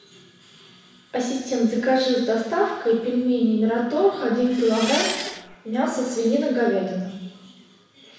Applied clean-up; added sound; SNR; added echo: none; Engine; 7 dB; reverberation time 1.0 s.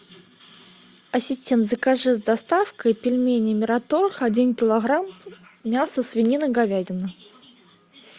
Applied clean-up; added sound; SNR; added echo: none; none; none; none.